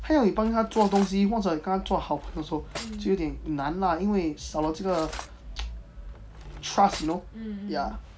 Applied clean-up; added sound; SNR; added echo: none; Cutlery, silverware; 19 dB; none.